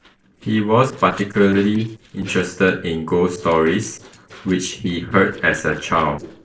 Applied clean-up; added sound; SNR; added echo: neural separator model SepFormer DNS4.